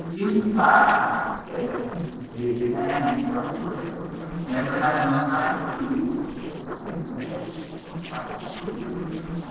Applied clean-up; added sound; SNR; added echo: neural separator model SepFormer DNS4.